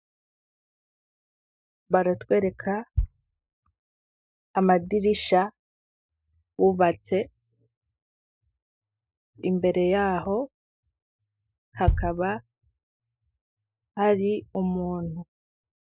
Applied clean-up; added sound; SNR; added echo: neural mask model DeepFilterNet 3.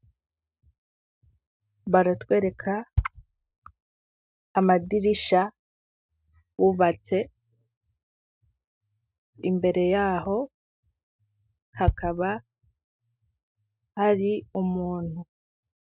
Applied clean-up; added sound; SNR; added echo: neural mask model RNNoise.